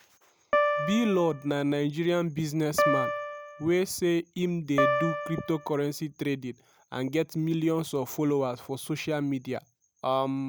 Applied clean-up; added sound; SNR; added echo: none; Piano; 2 dB; none.